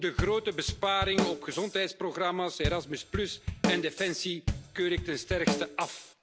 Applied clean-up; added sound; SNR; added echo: none; Drum kit; 2 dB; none.